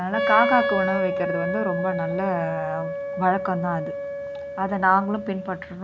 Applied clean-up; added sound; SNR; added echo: none; Wind instrument, woodwind instrument; 3 dB; none.